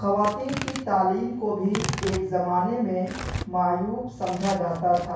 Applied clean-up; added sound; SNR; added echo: none; Tearing; 10 dB; reverberation time 0.6 s.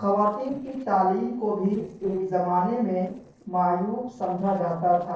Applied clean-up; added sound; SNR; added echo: neural separator model SepFormer DNS4.